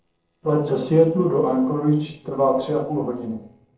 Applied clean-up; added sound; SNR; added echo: neural separator model SepFormer DNS4.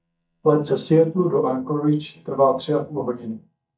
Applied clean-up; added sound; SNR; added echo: neural mask model DeepFilterNet 3.